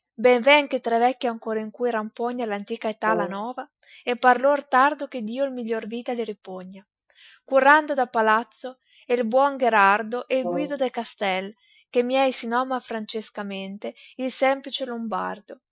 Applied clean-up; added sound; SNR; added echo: classical method Wiener filter.